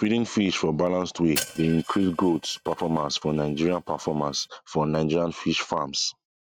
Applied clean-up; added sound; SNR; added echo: neural mask model RNNoise.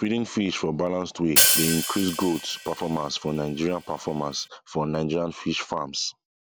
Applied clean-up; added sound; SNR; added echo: none; Hi-hat; -1 dB; none.